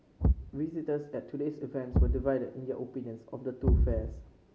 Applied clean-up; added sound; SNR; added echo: none; Thump, thud; -4 dB; none.